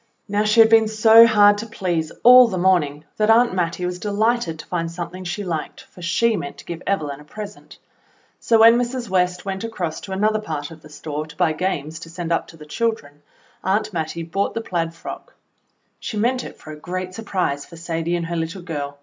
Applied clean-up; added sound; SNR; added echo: none; none; none; none.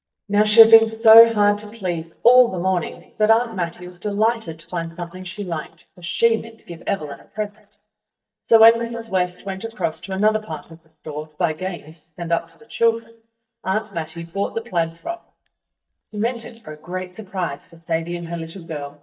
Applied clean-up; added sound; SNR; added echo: neural mask model DeepFilterNet 3.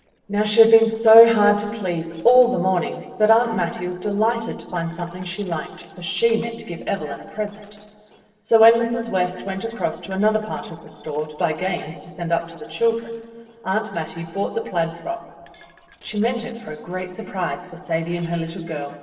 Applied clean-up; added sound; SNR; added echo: neural separator model SepFormer DNS4.